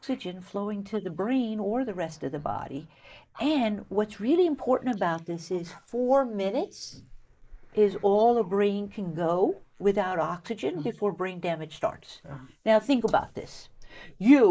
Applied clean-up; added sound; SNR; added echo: neural mask model Resemble Enhance denoiser.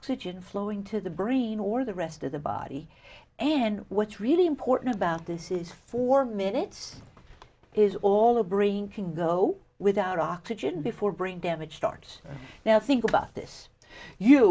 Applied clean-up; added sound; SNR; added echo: none; none; none; none.